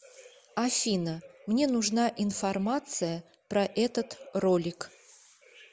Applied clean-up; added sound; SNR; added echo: none; none; none; none.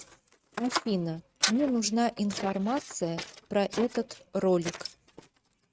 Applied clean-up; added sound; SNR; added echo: neural mask model RNNoise.